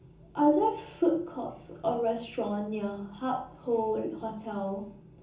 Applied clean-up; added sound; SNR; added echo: none; none; none; reverberation time 0.7 s.